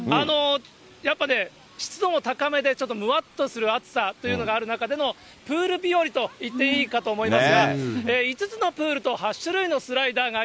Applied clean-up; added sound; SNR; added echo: none; none; none; none.